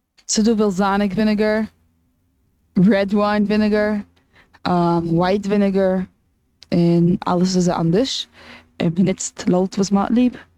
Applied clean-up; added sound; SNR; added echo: neural mask model RNNoise.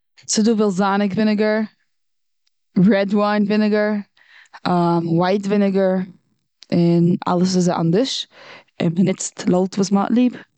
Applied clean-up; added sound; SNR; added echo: none; none; none; none.